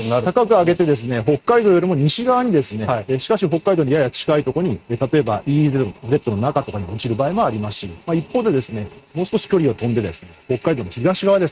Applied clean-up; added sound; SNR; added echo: neural mask model RNNoise.